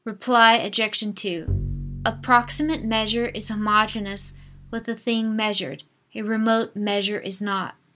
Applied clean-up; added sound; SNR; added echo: none; Bowed string instrument; 10 dB; none.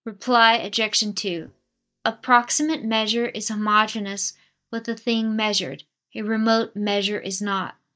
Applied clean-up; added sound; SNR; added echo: neural mask model DeepFilterNet 3.